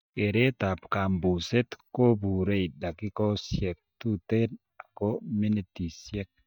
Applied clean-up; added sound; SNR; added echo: neural mask model DeepFilterNet 3.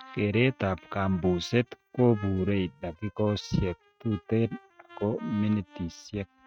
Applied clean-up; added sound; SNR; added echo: neural mask model RNNoise.